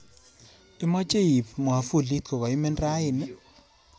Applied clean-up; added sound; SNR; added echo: none; none; none; none.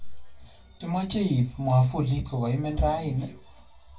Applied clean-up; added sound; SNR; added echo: none; none; none; reverberation time 0.2 s.